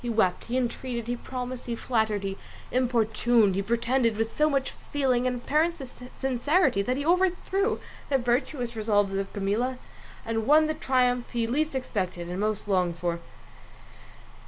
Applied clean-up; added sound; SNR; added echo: none; none; none; none.